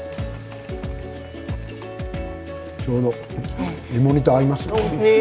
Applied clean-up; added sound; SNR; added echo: none; none; none; none.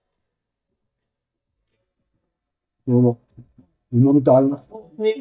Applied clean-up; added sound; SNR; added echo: neural mask model DeepFilterNet 3.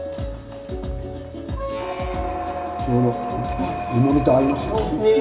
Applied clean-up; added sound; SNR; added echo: none; Squeak; 6 dB; reverberation time 2.1 s.